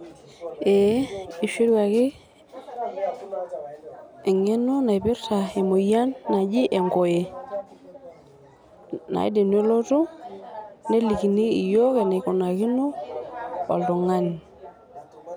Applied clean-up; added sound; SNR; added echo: none; none; none; none.